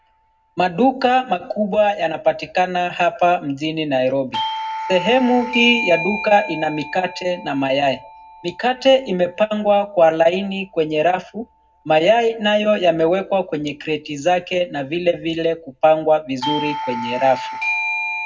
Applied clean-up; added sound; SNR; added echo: none; Doorbell; 11 dB; reverberation time 0.3 s.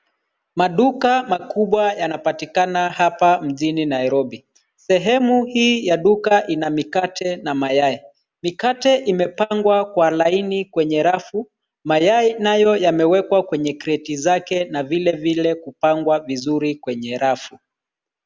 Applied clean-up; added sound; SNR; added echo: none; none; none; none.